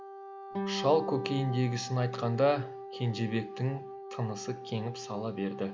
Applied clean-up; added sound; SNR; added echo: none; Wind instrument, woodwind instrument + Guitar; 8 dB; none.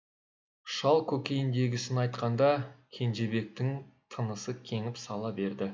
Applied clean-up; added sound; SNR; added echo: none; none; none; none.